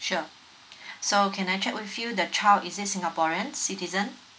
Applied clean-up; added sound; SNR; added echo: none; none; none; none.